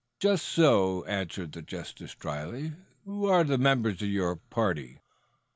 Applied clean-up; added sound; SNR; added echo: none; none; none; none.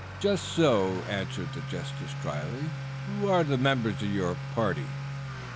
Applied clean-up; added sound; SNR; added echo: none; Accelerating, revving, vroom / Motor vehicle (road); 6 dB; none.